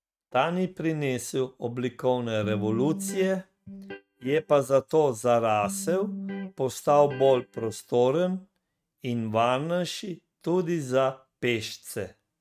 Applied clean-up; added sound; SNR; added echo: neural mask model RNNoise.